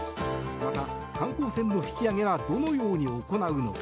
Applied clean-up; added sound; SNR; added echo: none; none; none; none.